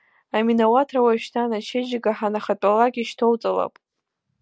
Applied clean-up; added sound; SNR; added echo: none; none; none; none.